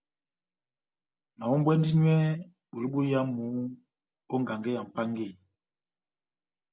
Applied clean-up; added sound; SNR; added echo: none; none; none; none.